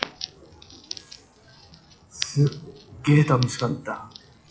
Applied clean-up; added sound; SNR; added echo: classical method WPE with log-MMSE.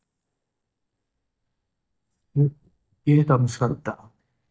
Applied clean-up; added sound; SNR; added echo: neural mask model DeepFilterNet 3.